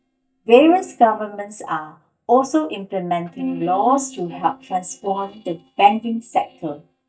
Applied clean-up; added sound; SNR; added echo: neural mask model DeepFilterNet 3.